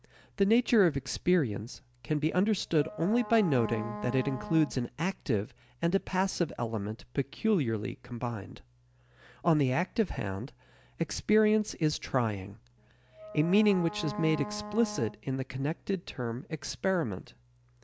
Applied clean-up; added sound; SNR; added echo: none; Wind instrument, woodwind instrument; 13 dB; none.